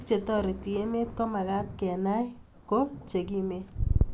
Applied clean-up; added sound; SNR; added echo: none; Thunder; 18 dB; none.